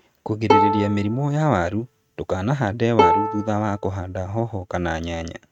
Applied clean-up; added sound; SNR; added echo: neural mask model RNNoise.